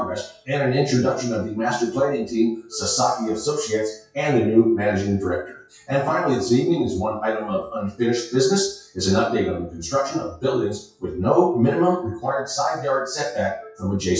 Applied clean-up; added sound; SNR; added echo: classical method WPE with log-MMSE.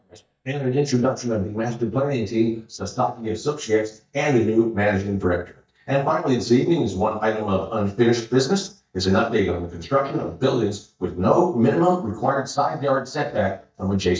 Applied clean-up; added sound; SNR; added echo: neural mask model DeepFilterNet 3.